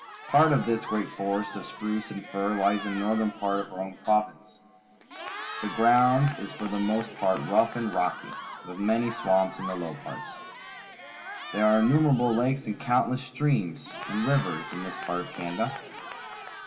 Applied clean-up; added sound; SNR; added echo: none; Cheering; 12 dB; reverberation time 3.0 s.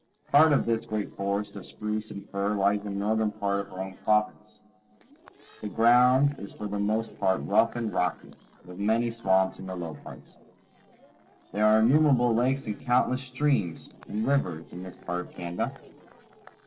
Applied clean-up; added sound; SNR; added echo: neural separator model SepFormer DNS4.